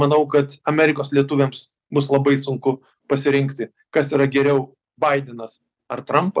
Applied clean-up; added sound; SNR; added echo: none; none; none; none.